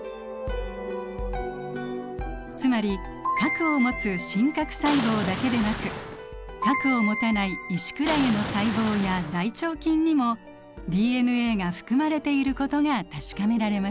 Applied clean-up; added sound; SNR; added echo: none; Boom; 6 dB; none.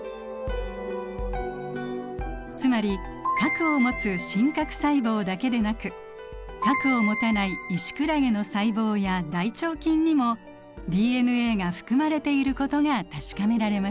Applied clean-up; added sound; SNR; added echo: none; none; none; none.